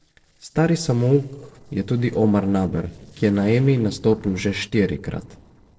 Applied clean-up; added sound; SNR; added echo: neural separator model SepFormer DNS4.